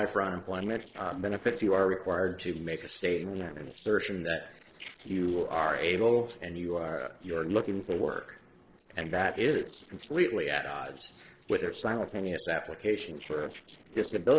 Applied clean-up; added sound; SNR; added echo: neural separator model SepFormer DNS4.